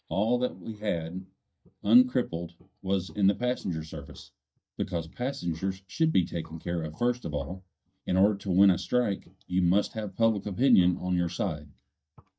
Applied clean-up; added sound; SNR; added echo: neural mask model DeepFilterNet 3.